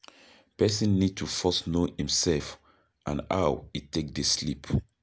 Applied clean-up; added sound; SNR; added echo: none; none; none; none.